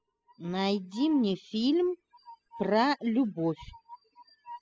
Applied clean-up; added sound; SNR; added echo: classical method spectral subtraction.